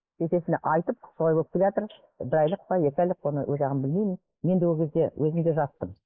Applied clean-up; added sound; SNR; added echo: neural mask model Resemble Enhance denoiser.